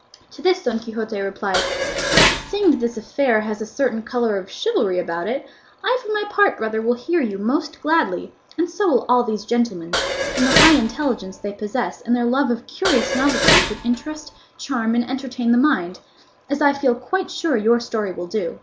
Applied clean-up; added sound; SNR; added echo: none; Dishes, pots, and pans; -1 dB; none.